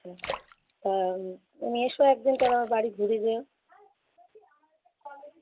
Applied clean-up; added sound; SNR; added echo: none; Splash, splatter; 14 dB; none.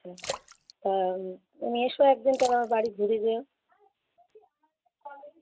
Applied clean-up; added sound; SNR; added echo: neural mask model RNNoise.